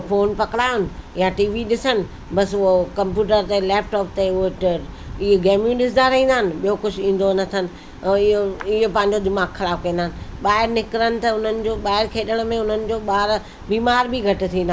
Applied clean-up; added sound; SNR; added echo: none; none; none; none.